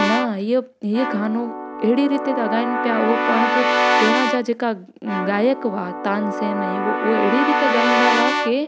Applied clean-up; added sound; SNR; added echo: none; Keyboard (musical) / Brass instrument; 0 dB; none.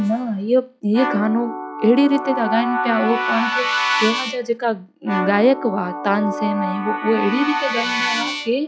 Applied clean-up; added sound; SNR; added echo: classical method log-MMSE.